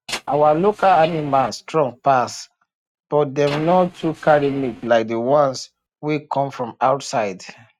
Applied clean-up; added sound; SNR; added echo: neural mask model RNNoise.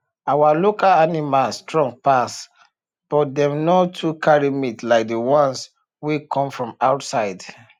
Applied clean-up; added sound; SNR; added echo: none; none; none; none.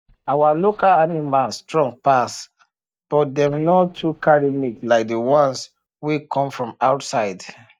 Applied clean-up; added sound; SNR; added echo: neural mask model DeepFilterNet 3.